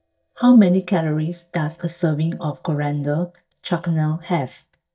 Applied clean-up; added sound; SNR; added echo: neural mask model DeepFilterNet 3.